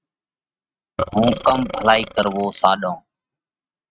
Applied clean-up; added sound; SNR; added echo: neural mask model RNNoise.